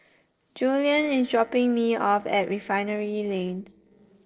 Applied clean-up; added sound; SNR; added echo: neural separator model SepFormer DNS4.